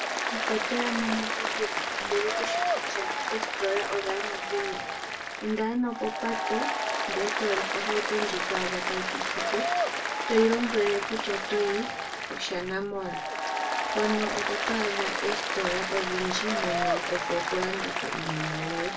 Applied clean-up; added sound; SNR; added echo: none; Applause; -1 dB; reverberation time 0.2 s.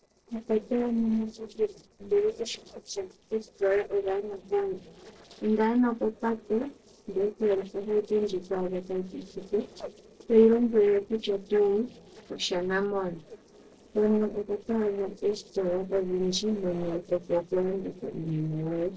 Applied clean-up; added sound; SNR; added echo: neural separator model SepFormer DNS4.